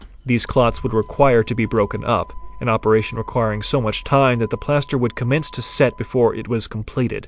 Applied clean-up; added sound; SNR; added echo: none; Motor vehicle (road); 19 dB; none.